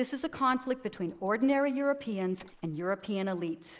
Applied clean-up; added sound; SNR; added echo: neural mask model Resemble Enhance denoiser.